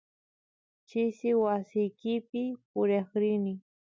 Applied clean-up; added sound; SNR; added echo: none; none; none; none.